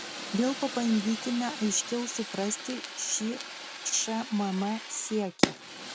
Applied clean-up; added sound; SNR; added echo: none; Fire; 6 dB; none.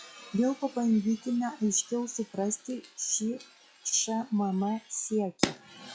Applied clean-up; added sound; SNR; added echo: classical method log-MMSE.